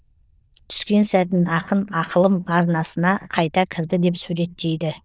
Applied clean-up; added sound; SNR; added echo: neural diffusion model UNIVERSE++.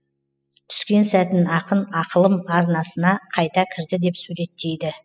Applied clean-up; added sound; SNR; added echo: classical method spectral subtraction.